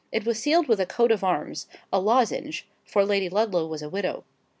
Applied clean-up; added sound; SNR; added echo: none; none; none; none.